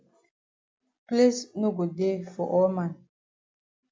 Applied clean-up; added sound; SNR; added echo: none; none; none; none.